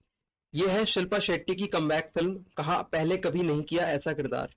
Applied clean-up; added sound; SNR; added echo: neural mask model RNNoise.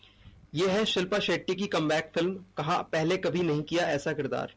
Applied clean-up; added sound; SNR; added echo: none; none; none; none.